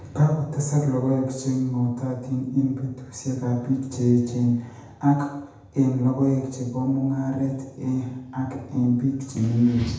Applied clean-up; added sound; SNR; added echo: none; none; none; reverberation time 0.8 s.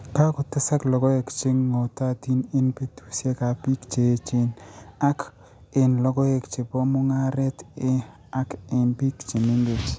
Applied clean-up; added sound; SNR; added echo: none; none; none; none.